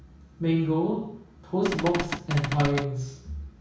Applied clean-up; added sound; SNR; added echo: none; Cupboard open or close / Door; 4 dB; reverberation time 0.6 s.